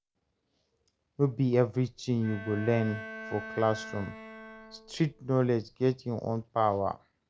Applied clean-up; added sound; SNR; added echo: none; Bowed string instrument; 13 dB; none.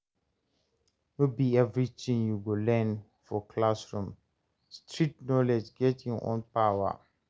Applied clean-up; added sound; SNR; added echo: none; none; none; none.